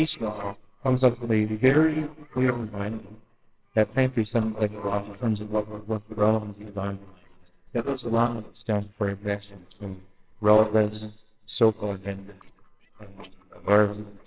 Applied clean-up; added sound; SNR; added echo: neural separator model SepFormer WHAMR!.